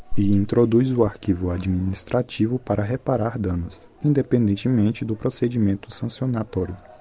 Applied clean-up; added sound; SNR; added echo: none; none; none; none.